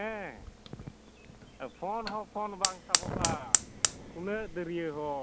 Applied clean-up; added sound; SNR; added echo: none; Fire; -3 dB; none.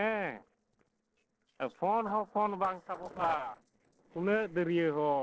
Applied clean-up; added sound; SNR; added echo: neural separator model SepFormer DNS4.